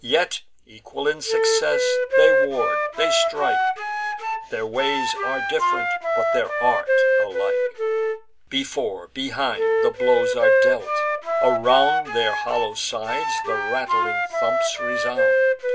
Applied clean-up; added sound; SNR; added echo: none; Wind instrument, woodwind instrument; -4 dB; none.